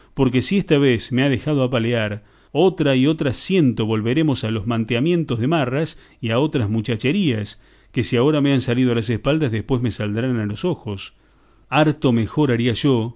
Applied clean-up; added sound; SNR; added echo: none; none; none; none.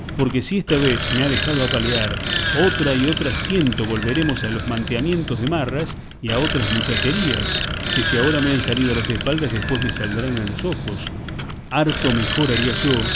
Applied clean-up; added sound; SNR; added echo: none; Bicycle; 1 dB; none.